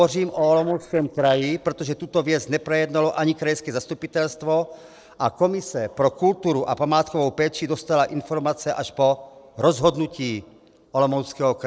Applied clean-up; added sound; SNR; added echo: neural separator model SepFormer DNS4.